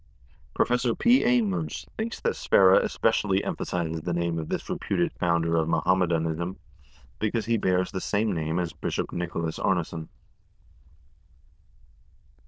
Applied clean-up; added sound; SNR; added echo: neural diffusion model UNIVERSE++.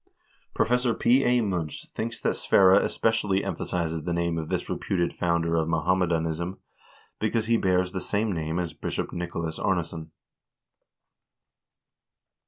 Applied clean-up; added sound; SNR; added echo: none; none; none; none.